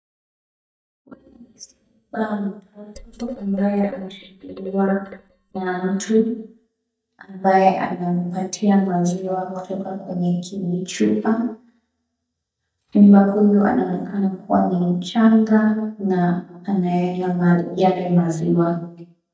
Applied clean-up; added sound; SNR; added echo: neural mask model DeepFilterNet 3.